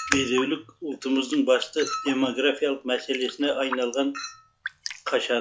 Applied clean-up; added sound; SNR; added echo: classical method log-MMSE.